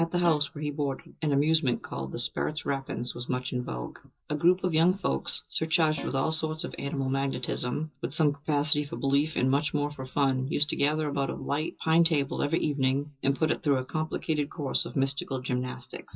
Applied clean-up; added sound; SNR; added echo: none; Guitar; 13 dB; reverberation time 0.2 s.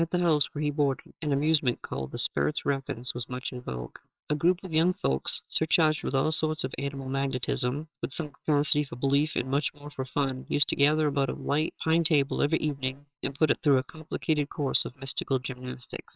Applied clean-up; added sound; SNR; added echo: neural separator model SepFormer WHAMR!.